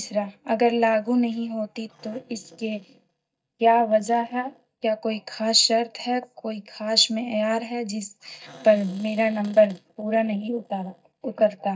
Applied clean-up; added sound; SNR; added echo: neural mask model DeepFilterNet 3.